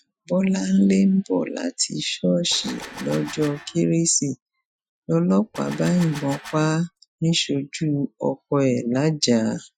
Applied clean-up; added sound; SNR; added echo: classical method Wiener filter.